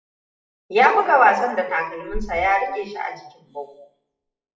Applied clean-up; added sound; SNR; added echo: classical method WPE with log-MMSE.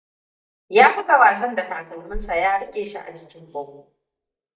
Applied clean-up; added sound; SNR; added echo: neural mask model DeepFilterNet 3.